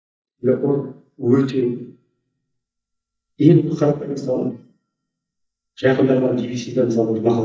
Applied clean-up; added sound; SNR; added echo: neural mask model DeepFilterNet 3.